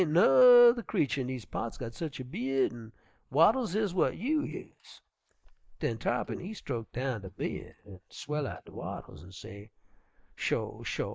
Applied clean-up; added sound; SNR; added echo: neural mask model Resemble Enhance denoiser.